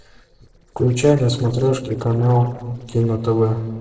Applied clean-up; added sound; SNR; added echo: neural separator model SepFormer DNS4.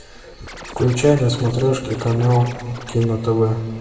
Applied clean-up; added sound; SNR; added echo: none; Scratching (performance technique); 17 dB; reverberation time 2.0 s.